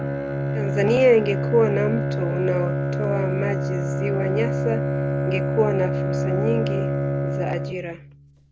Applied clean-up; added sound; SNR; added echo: none; Bowed string instrument; -1 dB; none.